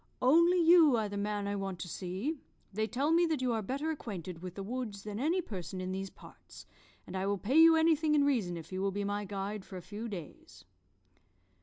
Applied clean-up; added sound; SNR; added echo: none; none; none; none.